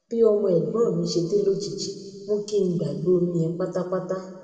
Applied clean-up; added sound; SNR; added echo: none; none; none; reverberation time 1.8 s.